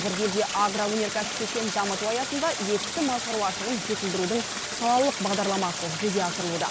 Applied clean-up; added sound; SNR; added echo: none; Stream; 4 dB; none.